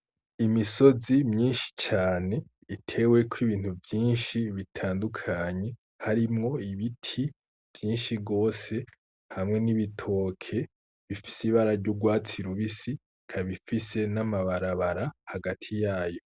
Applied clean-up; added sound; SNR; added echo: none; none; none; none.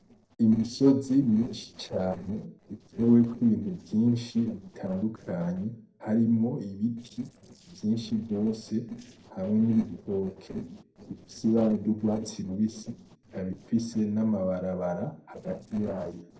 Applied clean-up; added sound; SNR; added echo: neural separator model SepFormer DNS4.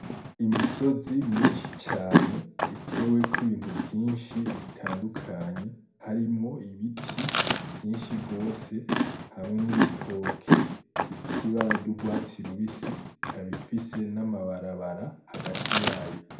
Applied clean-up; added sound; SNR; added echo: none; Chewing, mastication; -1 dB; reverberation time 0.4 s.